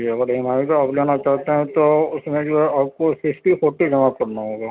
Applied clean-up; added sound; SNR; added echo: none; none; none; none.